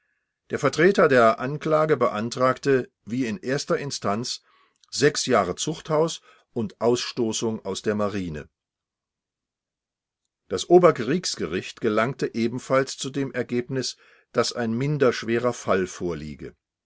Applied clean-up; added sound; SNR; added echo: none; none; none; none.